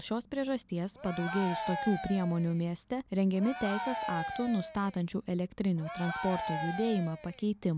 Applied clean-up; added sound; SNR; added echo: none; Cheering; 7 dB; none.